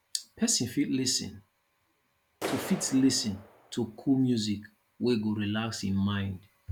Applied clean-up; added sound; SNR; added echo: none; Clapping; 14 dB; none.